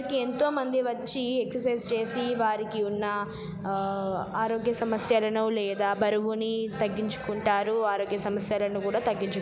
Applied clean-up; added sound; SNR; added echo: none; none; none; none.